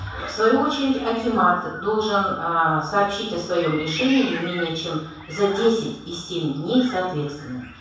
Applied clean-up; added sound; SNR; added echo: none; Meow; 16 dB; reverberation time 0.7 s.